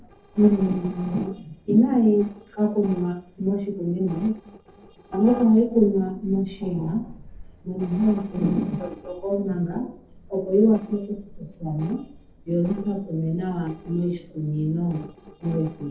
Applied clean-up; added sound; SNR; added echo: neural separator model SepFormer DNS4.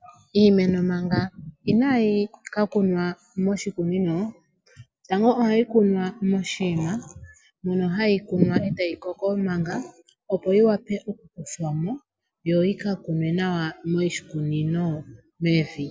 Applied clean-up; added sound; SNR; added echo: none; none; none; none.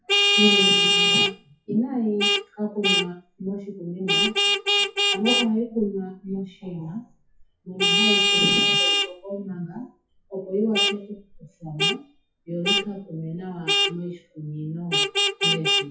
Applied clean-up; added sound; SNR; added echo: classical method WPE with log-MMSE.